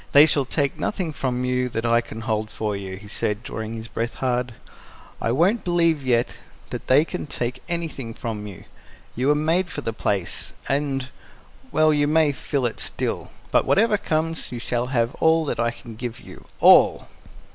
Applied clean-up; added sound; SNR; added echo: none; none; none; none.